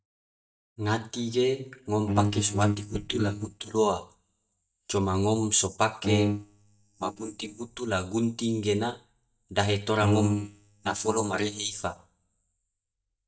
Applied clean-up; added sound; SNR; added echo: neural mask model DeepFilterNet 3.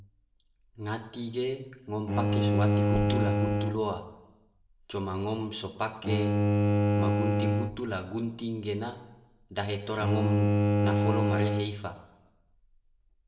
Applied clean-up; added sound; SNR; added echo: none; Bowed string instrument; -5 dB; reverberation time 0.6 s.